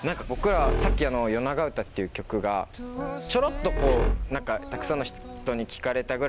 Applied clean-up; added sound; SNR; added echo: none; Squeak; 3 dB; none.